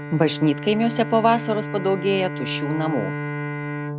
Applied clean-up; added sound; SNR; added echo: none; Bowed string instrument; 7 dB; none.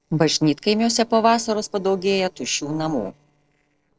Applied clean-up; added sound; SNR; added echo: neural separator model SepFormer DNS4.